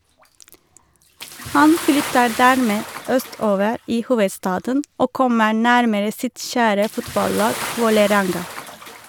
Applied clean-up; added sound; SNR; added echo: none; Bathtub (filling or washing) / Splash, splatter; 14 dB; none.